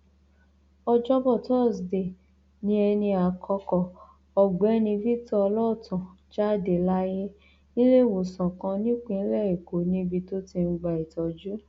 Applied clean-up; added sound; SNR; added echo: none; none; none; none.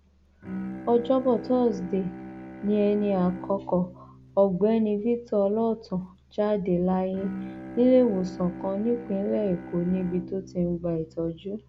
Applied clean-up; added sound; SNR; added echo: none; Bowed string instrument; 14 dB; none.